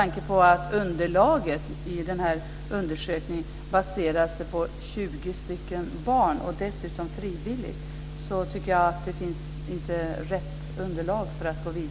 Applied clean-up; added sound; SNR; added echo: none; none; none; none.